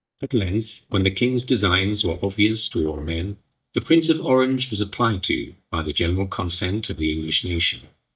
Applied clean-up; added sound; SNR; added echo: neural mask model DeepFilterNet 3.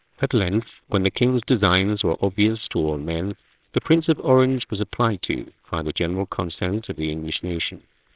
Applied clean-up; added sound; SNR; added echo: neural separator model SepFormer WHAMR!.